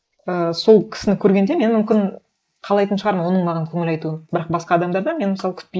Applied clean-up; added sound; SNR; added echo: neural mask model Resemble Enhance denoiser.